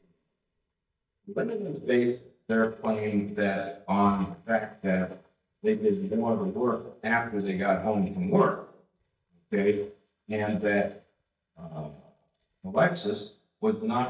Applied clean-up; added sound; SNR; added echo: neural mask model DeepFilterNet 3.